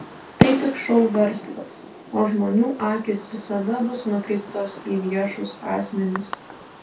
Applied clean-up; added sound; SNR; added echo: none; Fireworks; 7 dB; reverberation time 0.2 s.